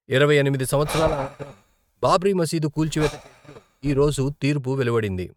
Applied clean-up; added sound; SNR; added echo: neural mask model RNNoise.